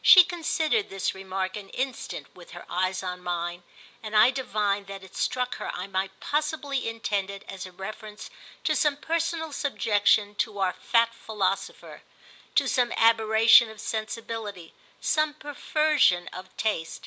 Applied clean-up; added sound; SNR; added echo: none; none; none; none.